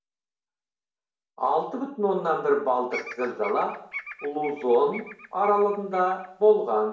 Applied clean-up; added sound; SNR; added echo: none; Bird vocalization, bird call, bird song; 16 dB; reverberation time 0.6 s.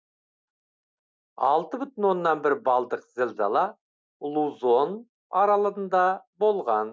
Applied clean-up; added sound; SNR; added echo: none; none; none; none.